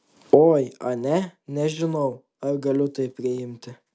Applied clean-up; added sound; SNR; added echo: none; none; none; none.